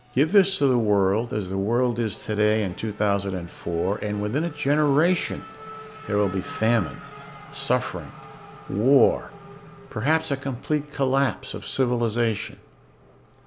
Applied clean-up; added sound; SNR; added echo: none; Race car, auto racing / Accelerating, revving, vroom; 19 dB; none.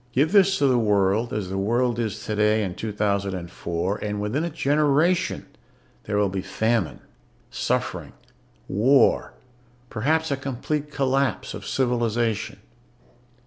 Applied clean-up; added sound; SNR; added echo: none; none; none; none.